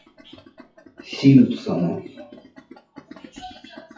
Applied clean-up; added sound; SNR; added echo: classical method WPE with log-MMSE.